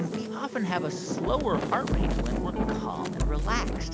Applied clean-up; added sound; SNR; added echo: none; Wind; 4 dB; none.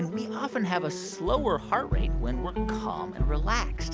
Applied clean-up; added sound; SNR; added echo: none; none; none; none.